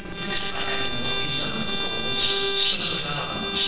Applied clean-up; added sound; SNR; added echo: neural separator model SepFormer WHAMR!.